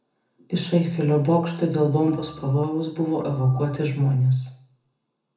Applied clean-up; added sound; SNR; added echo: none; Organ; 19 dB; reverberation time 0.6 s.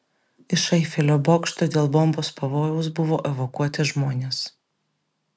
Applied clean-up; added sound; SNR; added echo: none; none; none; none.